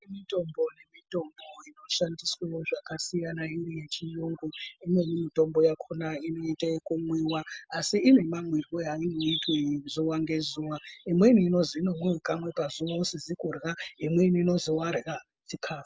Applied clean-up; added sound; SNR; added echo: none; none; none; none.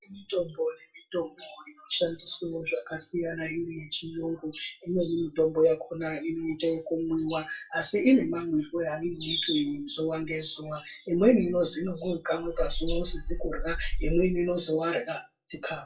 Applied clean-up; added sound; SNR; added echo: classical method WPE with log-MMSE.